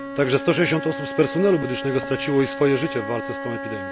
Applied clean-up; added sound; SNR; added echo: none; Wind instrument, woodwind instrument; 9 dB; none.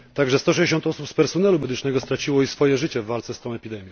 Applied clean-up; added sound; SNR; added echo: none; none; none; none.